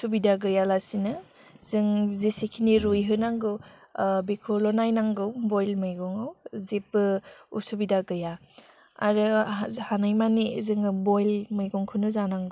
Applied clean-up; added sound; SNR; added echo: none; none; none; none.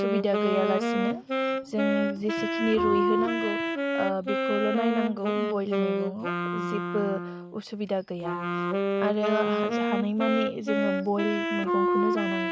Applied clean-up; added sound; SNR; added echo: none; Wind instrument, woodwind instrument; -2 dB; none.